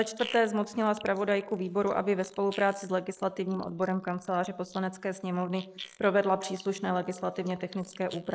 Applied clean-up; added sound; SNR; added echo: neural mask model Resemble Enhance denoiser.